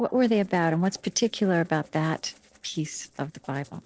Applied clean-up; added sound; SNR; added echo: neural separator model SepFormer DNS4.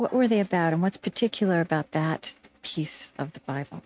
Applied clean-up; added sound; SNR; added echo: neural mask model RNNoise.